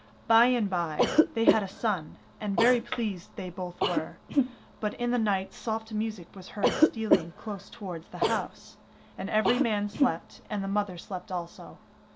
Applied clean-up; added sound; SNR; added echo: none; Cough; 1 dB; none.